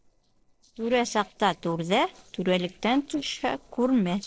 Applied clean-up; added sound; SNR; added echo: neural separator model SepFormer DNS4.